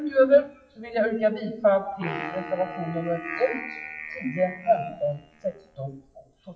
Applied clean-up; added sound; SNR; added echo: classical method WPE with log-MMSE.